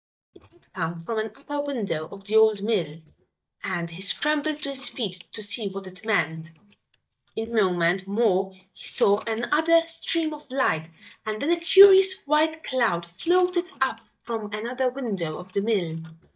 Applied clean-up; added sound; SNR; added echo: neural mask model DeepFilterNet 3.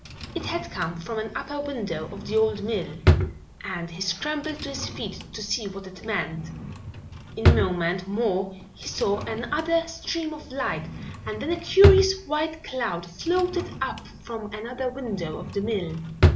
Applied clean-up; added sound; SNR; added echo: none; Drawer open or close; 1 dB; none.